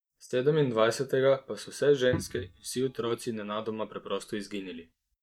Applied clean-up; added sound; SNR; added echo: neural mask model DeepFilterNet 3.